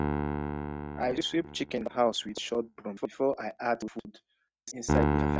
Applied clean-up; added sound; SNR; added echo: neural mask model RNNoise.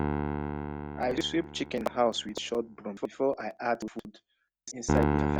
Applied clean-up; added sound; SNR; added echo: none; Piano; 1 dB; none.